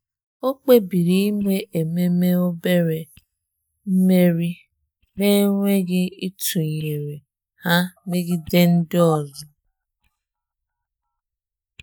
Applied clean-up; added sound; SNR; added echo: neural mask model DeepFilterNet 3.